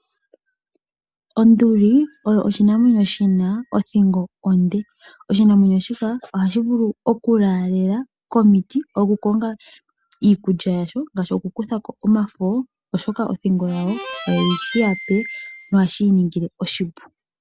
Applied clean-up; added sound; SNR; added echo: none; Harmonica; 11 dB; none.